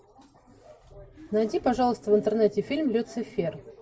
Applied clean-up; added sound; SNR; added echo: none; none; none; none.